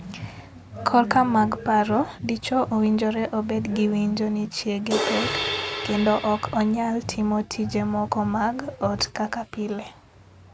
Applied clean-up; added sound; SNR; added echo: none; Crash cymbal; 4 dB; none.